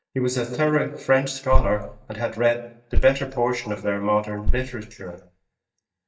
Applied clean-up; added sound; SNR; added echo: neural mask model DeepFilterNet 3.